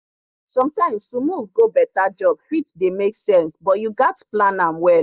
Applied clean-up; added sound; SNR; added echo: neural mask model Resemble Enhance denoiser.